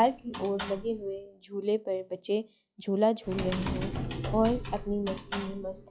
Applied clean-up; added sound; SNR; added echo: classical method log-MMSE.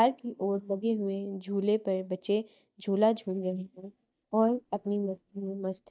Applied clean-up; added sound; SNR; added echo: neural mask model DeepFilterNet 3.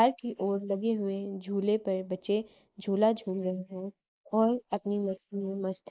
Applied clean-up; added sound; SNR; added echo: neural mask model Resemble Enhance denoiser.